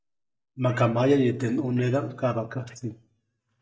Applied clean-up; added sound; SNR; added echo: neural mask model DeepFilterNet 3.